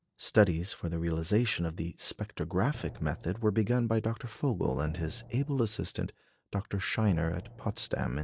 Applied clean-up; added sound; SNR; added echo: neural separator model SepFormer DNS4.